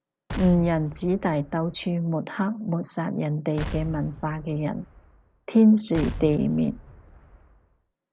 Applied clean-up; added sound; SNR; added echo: none; Explosion; 13 dB; none.